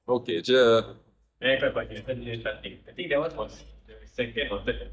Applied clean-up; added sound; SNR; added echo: neural mask model DeepFilterNet 3.